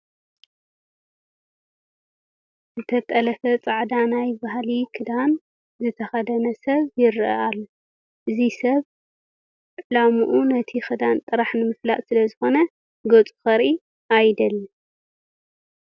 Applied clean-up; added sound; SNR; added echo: none; none; none; none.